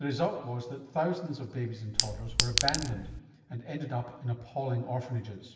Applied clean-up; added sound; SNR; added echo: none; Chink, clink; -3 dB; reverberation time 1.2 s.